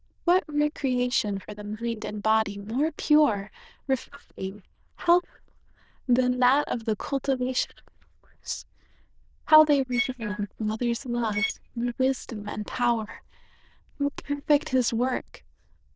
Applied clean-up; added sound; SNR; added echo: neural diffusion model UNIVERSE++.